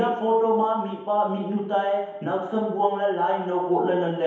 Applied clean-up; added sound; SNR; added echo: none; none; none; reverberation time 1.0 s.